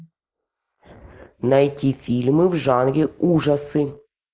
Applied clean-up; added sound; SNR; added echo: neural mask model Resemble Enhance denoiser.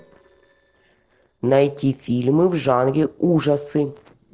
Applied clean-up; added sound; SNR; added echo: neural separator model SepFormer DNS4.